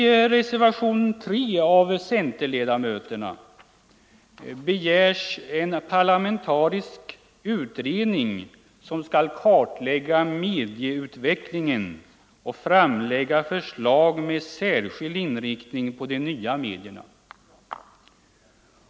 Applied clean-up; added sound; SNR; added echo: none; none; none; none.